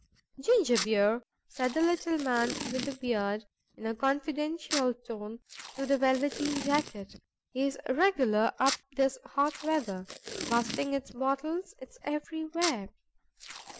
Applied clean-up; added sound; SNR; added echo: none; Packing tape, duct tape; 11 dB; none.